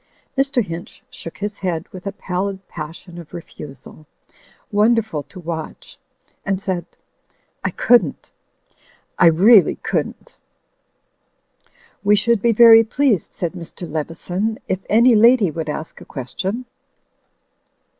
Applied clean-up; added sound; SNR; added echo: none; none; none; none.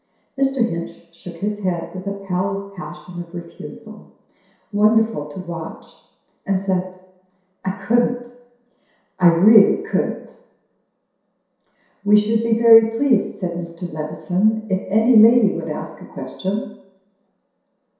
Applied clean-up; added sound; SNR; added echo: none; none; none; reverberation time 0.7 s.